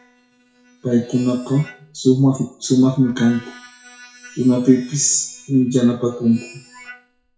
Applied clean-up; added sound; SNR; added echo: classical method WPE with log-MMSE.